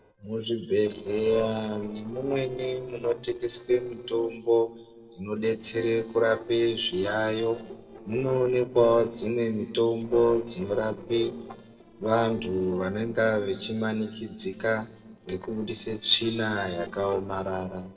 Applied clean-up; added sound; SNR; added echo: neural separator model SepFormer DNS4.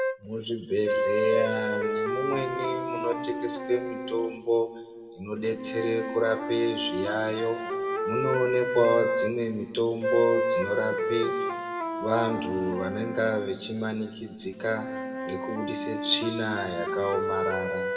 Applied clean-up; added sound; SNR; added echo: none; Wind instrument, woodwind instrument; 3 dB; reverberation time 1.8 s.